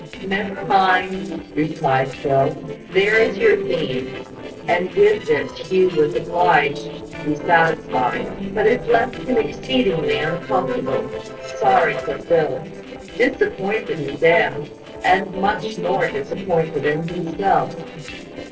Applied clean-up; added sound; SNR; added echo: neural separator model SepFormer DNS4.